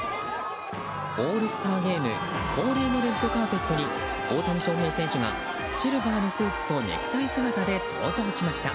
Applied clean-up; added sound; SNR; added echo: none; none; none; none.